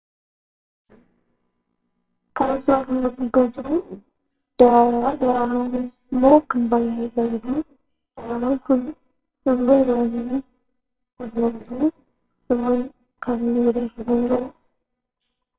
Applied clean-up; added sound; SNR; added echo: neural separator model SepFormer WHAMR!.